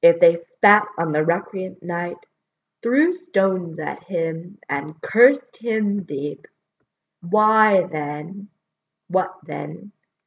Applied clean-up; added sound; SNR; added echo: none; none; none; none.